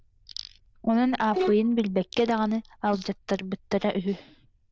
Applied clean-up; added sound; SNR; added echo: neural diffusion model UNIVERSE++.